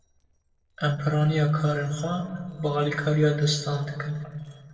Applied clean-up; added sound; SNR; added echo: neural separator model SepFormer DNS4.